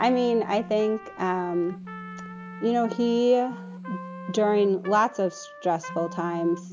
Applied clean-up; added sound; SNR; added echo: none; Telephone + Trumpet; 14 dB; none.